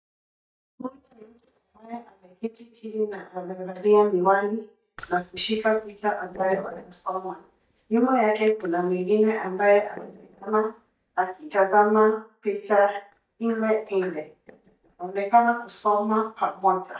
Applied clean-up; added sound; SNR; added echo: neural mask model DeepFilterNet 3.